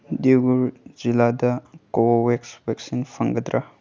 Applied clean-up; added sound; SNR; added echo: none; none; none; none.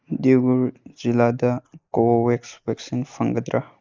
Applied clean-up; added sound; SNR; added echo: neural mask model Resemble Enhance denoiser.